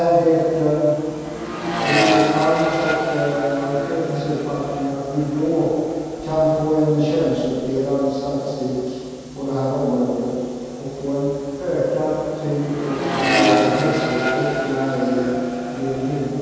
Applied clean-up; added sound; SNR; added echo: none; Accelerating, revving, vroom; 5 dB; reverberation time 2.1 s.